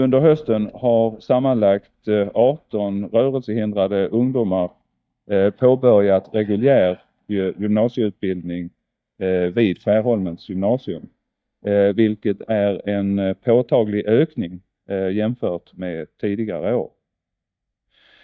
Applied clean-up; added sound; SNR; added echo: neural mask model DeepFilterNet 3.